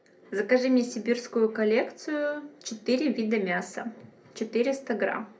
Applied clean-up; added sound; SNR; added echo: none; none; none; reverberation time 0.3 s.